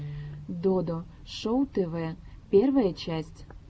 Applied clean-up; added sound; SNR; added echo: none; Guitar; 18 dB; none.